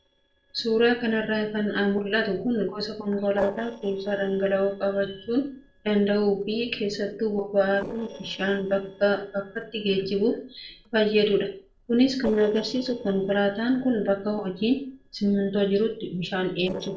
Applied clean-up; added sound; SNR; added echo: neural separator model SepFormer DNS4.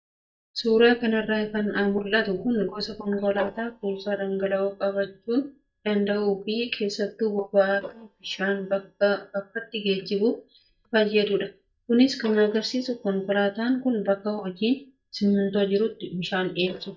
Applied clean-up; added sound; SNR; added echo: neural mask model DeepFilterNet 3.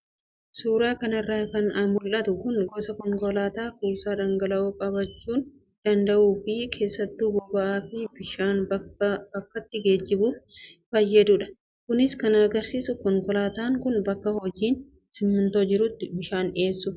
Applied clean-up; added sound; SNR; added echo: none; none; none; none.